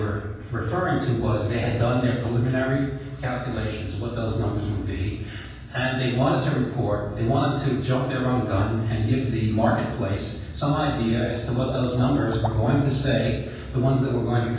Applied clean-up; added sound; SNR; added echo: none; Liquid; 15 dB; reverberation time 1.2 s.